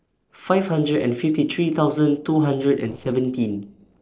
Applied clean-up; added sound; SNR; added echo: neural separator model SepFormer DNS4.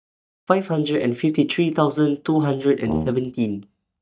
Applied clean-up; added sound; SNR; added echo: neural mask model DeepFilterNet 3.